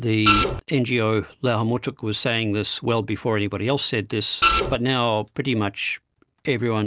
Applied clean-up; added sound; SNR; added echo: none; Printer; -4 dB; none.